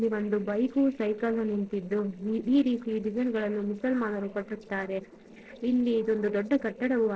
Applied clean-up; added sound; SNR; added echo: neural separator model SepFormer DNS4.